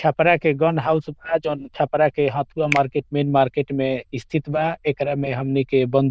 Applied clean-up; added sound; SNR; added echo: neural diffusion model UNIVERSE++.